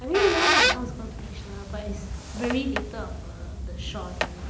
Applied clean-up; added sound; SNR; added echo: none; Squeak; -2 dB; reverberation time 0.8 s.